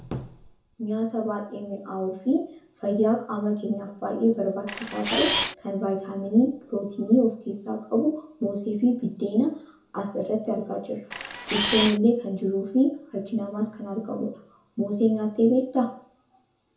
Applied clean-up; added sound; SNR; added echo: none; Camera; 0 dB; reverberation time 0.6 s.